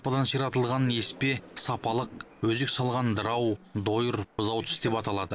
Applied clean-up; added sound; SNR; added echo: none; none; none; none.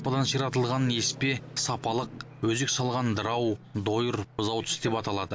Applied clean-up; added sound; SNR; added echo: none; Guitar; 17 dB; none.